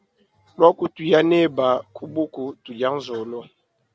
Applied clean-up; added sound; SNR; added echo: none; none; none; none.